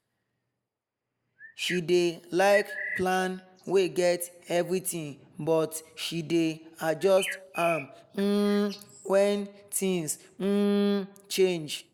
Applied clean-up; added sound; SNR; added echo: neural mask model Resemble Enhance denoiser.